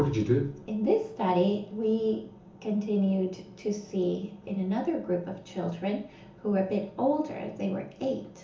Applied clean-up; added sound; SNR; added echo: none; none; none; reverberation time 0.7 s.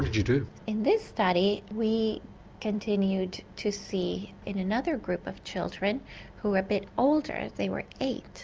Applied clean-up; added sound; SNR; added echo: none; none; none; none.